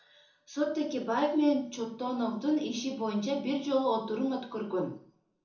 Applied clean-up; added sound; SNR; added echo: none; none; none; reverberation time 0.6 s.